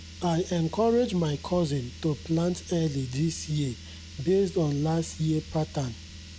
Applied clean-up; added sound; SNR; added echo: none; Car; 15 dB; none.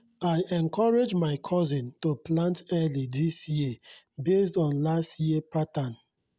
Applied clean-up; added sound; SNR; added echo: none; none; none; none.